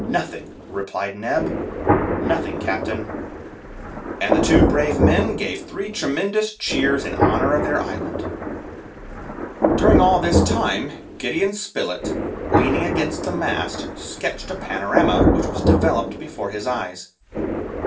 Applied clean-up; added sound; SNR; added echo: none; Thunder; -2 dB; reverberation time 0.3 s.